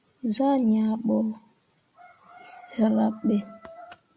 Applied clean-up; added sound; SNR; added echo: none; none; none; none.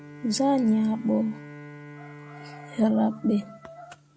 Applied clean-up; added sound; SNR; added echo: none; Bowed string instrument; 18 dB; none.